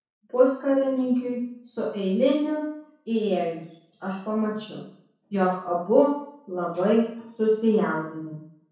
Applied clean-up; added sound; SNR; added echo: none; none; none; reverberation time 0.6 s.